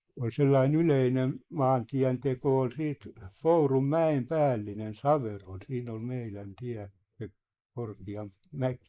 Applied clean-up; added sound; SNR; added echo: neural mask model Resemble Enhance denoiser.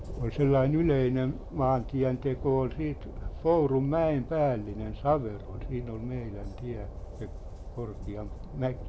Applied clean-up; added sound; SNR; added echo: none; Train; 10 dB; none.